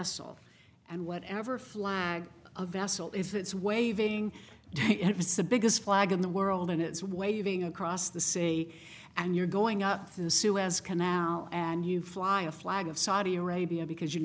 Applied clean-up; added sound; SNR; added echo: none; none; none; none.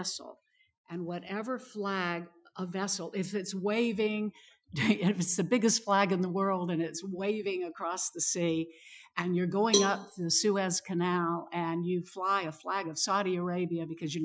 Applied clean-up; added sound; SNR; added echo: classical method Wiener filter.